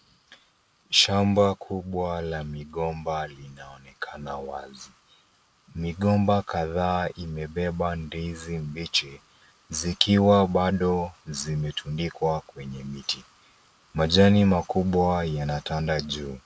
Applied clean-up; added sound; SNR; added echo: none; none; none; none.